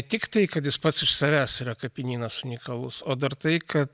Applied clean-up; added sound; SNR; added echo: none; none; none; none.